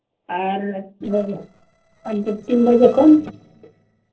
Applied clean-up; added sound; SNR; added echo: neural separator model SepFormer DNS4.